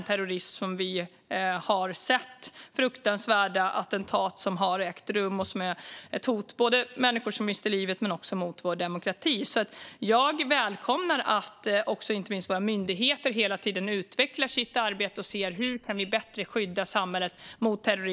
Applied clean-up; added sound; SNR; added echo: neural separator model SepFormer DNS4.